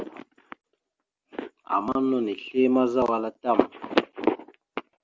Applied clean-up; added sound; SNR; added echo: none; none; none; none.